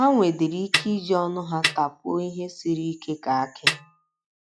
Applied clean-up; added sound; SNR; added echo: classical method log-MMSE.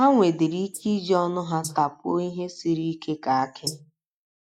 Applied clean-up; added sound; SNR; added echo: neural mask model Resemble Enhance denoiser.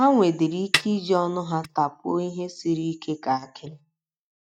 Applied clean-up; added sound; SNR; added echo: neural mask model DeepFilterNet 3.